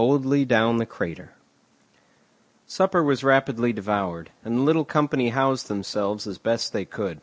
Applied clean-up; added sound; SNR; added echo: none; none; none; none.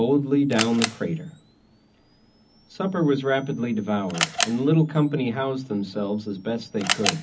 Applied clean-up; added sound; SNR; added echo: none; Camera; 8 dB; reverberation time 0.4 s.